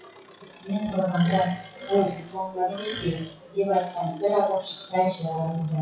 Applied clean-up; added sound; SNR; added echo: classical method WPE with log-MMSE.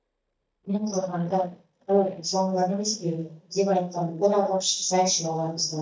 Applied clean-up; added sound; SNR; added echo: neural mask model DeepFilterNet 3.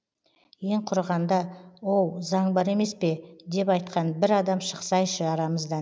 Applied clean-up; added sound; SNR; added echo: none; none; none; none.